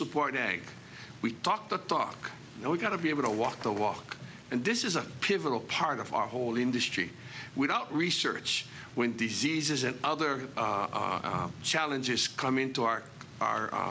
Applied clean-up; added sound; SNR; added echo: none; Bird; 14 dB; none.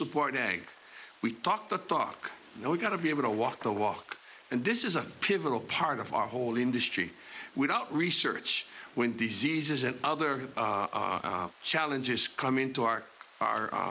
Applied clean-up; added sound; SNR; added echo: neural mask model Resemble Enhance denoiser.